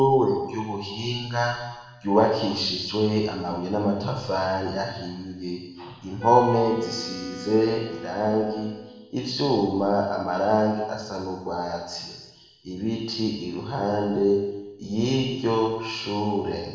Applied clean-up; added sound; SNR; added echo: none; Wind instrument, woodwind instrument; 15 dB; reverberation time 1.1 s.